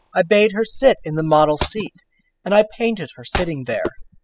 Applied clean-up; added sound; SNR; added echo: classical method spectral subtraction.